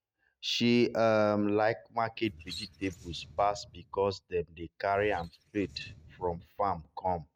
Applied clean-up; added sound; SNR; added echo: neural mask model RNNoise.